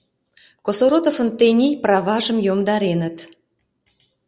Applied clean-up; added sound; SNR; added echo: none; none; none; none.